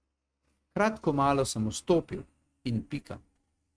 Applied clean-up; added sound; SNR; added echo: neural mask model RNNoise.